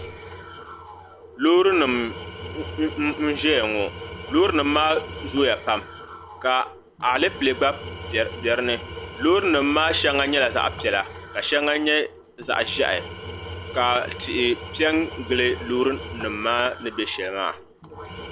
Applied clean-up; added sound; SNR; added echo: none; Tools; 13 dB; none.